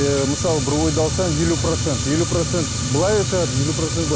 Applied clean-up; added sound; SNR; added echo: none; Fire; 1 dB; none.